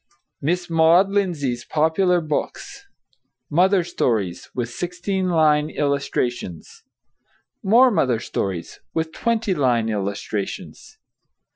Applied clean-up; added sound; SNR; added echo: classical method Wiener filter.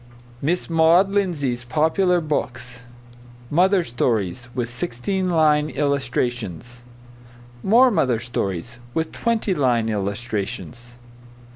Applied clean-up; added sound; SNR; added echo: none; Engine; 20 dB; none.